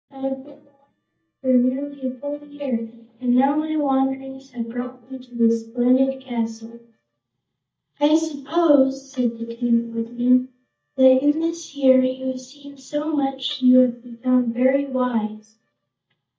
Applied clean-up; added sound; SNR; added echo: neural mask model DeepFilterNet 3.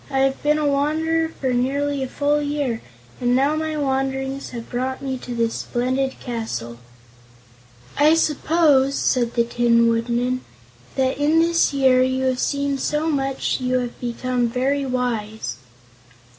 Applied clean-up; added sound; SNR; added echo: none; none; none; none.